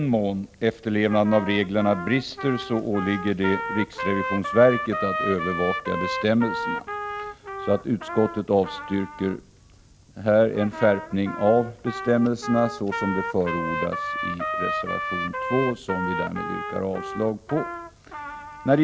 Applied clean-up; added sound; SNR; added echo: none; Trumpet; 7 dB; none.